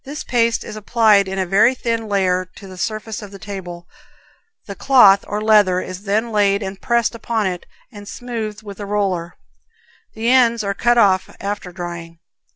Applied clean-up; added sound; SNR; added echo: none; none; none; none.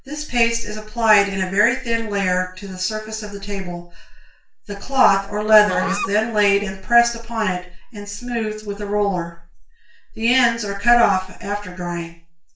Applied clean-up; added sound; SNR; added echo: none; Musical instrument; 11 dB; reverberation time 0.4 s.